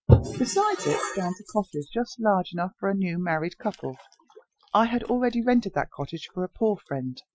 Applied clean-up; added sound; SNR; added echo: classical method Wiener filter.